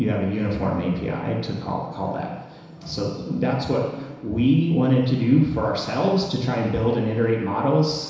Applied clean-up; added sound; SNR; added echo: none; none; none; reverberation time 1.0 s.